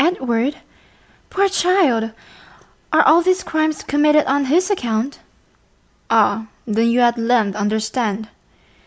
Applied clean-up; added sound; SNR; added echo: none; none; none; none.